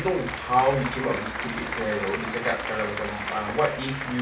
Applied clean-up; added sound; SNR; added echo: none; Applause; 5 dB; reverberation time 0.3 s.